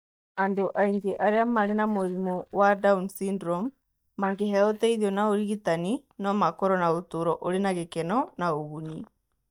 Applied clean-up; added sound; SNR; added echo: neural mask model DeepFilterNet 3.